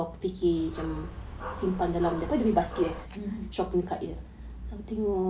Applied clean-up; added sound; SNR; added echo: none; Dog; 10 dB; none.